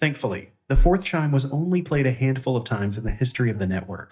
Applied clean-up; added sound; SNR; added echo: neural mask model DeepFilterNet 3.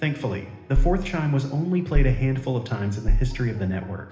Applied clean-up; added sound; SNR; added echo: none; Bass drum; 0 dB; reverberation time 1.1 s.